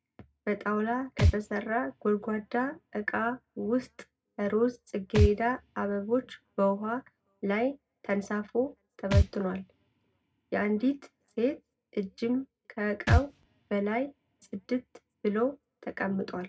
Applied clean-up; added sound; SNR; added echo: none; Thump, thud; 4 dB; reverberation time 0.2 s.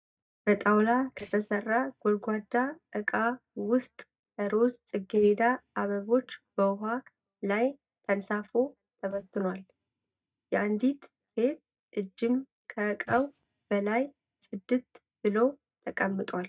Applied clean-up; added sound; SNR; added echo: neural mask model DeepFilterNet 3.